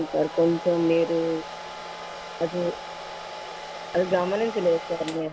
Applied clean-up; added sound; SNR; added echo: none; Domestic sounds, home sounds; 11 dB; none.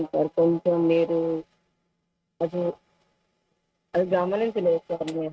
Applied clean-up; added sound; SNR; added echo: neural mask model RNNoise.